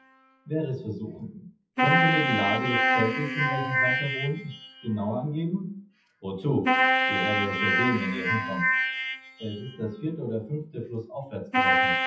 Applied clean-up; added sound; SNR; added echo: classical method WPE with log-MMSE.